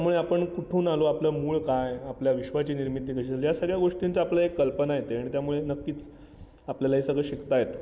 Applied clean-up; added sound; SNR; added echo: none; none; none; none.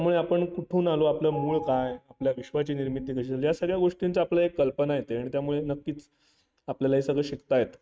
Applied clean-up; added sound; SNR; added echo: neural mask model RNNoise.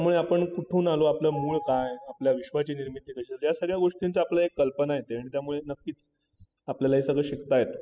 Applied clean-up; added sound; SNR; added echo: classical method spectral subtraction.